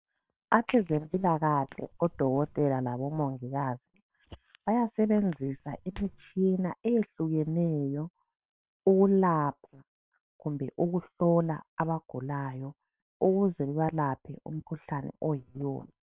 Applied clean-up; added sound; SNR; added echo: neural separator model SepFormer WHAM!.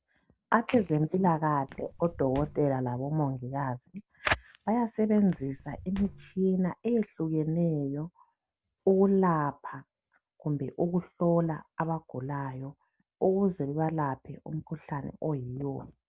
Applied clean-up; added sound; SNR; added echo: none; Walk, footsteps; 17 dB; none.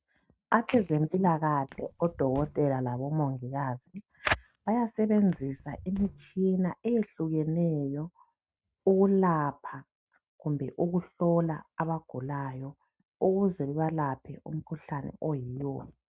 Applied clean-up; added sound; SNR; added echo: neural mask model RNNoise.